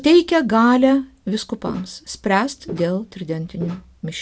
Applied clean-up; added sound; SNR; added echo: none; Walk, footsteps; 15 dB; none.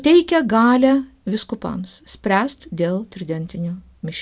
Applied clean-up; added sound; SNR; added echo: none; none; none; none.